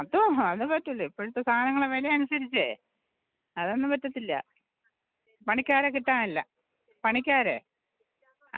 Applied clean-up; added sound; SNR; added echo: none; none; none; none.